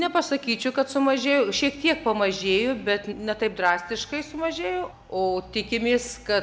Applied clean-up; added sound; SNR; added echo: none; none; none; none.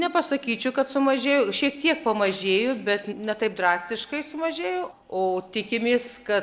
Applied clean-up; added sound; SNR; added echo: neural separator model SepFormer DNS4.